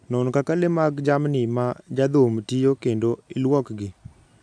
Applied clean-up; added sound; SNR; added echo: none; none; none; none.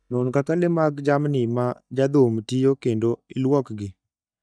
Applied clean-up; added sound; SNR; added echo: neural mask model DeepFilterNet 3.